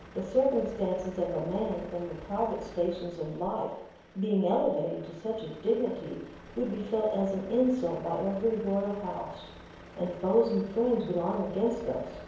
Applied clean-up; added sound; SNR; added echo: none; Truck; 18 dB; reverberation time 1.0 s.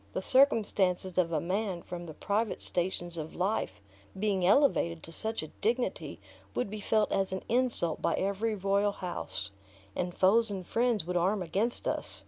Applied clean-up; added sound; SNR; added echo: none; none; none; none.